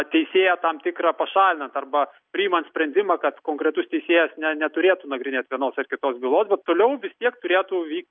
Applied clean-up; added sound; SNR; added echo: none; none; none; none.